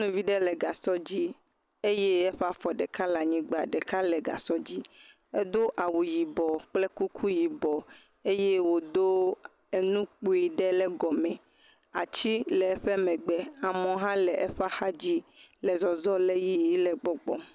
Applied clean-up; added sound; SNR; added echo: none; none; none; none.